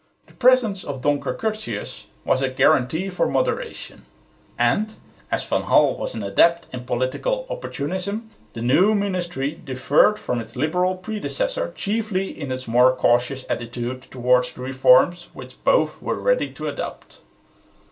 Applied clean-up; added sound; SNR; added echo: none; none; none; reverberation time 0.2 s.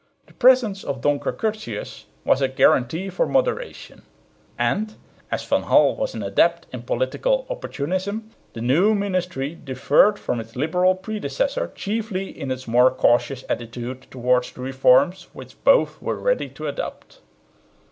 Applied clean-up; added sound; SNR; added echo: none; none; none; none.